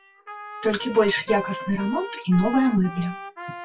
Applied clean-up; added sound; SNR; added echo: classical method WPE with log-MMSE.